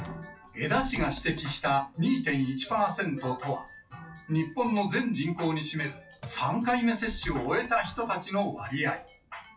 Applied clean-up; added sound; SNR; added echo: classical method WPE with log-MMSE.